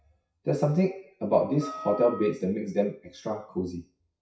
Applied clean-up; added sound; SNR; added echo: classical method WPE with log-MMSE.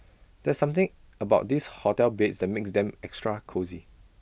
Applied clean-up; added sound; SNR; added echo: none; none; none; none.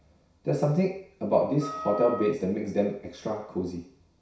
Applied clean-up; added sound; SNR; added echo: none; Wind instrument, woodwind instrument; 11 dB; reverberation time 0.6 s.